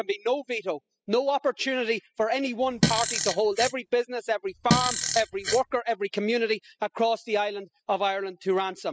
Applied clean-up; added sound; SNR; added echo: classical method spectral subtraction.